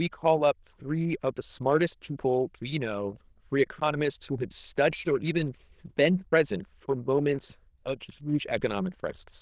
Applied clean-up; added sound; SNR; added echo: neural diffusion model UNIVERSE++.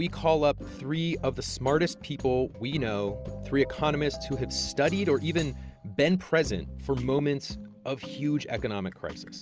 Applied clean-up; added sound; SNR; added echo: none; none; none; none.